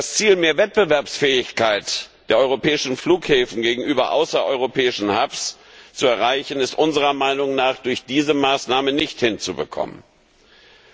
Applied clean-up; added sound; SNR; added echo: none; none; none; none.